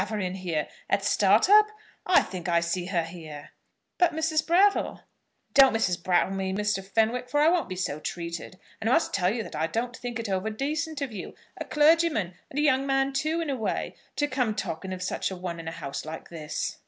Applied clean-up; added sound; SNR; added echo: none; none; none; none.